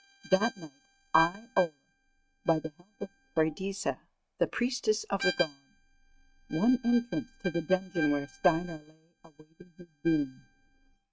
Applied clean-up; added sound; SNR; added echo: neural mask model RNNoise.